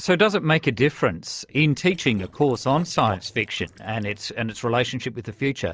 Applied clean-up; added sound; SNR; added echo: neural separator model SepFormer DNS4.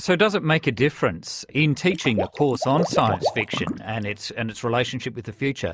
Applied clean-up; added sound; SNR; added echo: neural mask model Resemble Enhance denoiser.